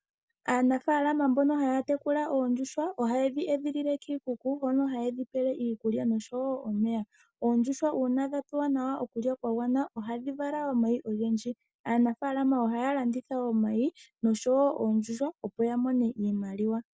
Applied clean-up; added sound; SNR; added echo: none; none; none; none.